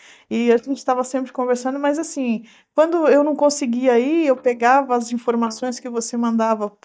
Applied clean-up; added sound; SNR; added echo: neural mask model DeepFilterNet 3.